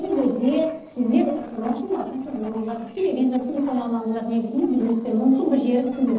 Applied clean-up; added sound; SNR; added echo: neural separator model SepFormer DNS4.